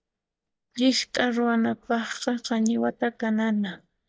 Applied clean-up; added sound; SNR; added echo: neural mask model DeepFilterNet 3.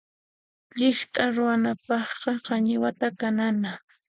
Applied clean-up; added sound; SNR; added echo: none; none; none; none.